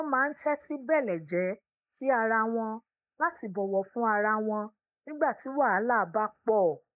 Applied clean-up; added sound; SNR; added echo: neural mask model Resemble Enhance denoiser.